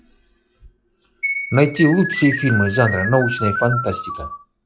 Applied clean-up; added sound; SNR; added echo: classical method log-MMSE.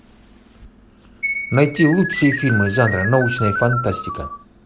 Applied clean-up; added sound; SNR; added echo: none; Keyboard (musical); 5 dB; none.